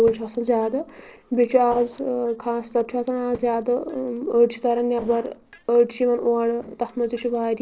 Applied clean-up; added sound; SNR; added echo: neural separator model SepFormer DNS4.